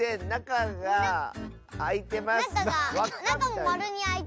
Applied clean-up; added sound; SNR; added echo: none; none; none; none.